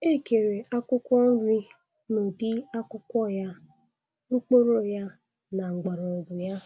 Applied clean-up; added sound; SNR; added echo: none; none; none; none.